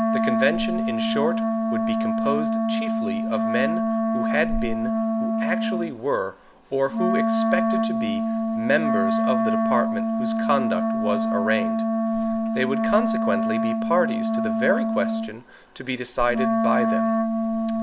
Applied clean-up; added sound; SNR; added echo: none; Wind instrument, woodwind instrument; -4 dB; none.